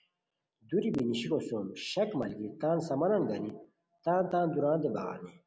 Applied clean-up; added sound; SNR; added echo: none; none; none; none.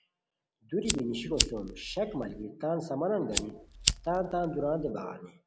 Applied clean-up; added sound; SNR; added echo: none; Fire; 1 dB; none.